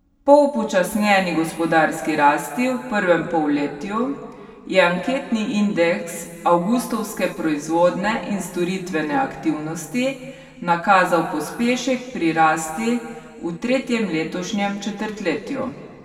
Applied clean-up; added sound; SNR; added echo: none; none; none; reverberation time 1.9 s.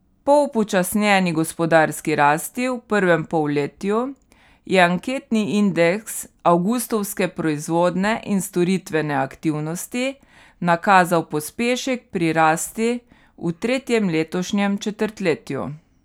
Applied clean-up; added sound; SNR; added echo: none; none; none; none.